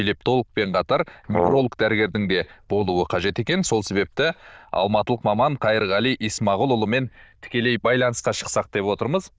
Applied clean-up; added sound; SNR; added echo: neural diffusion model UNIVERSE++.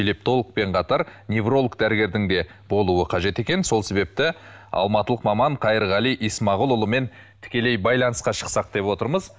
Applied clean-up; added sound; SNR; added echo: none; none; none; none.